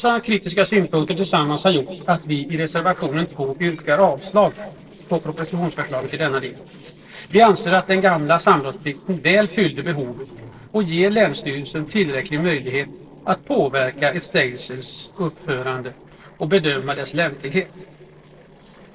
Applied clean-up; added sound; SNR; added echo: neural separator model SepFormer DNS4.